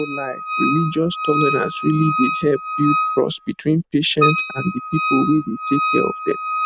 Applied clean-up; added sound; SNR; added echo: none; Wind instrument, woodwind instrument; 3 dB; none.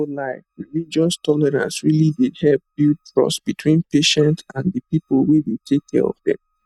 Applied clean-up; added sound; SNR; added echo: neural mask model DeepFilterNet 3.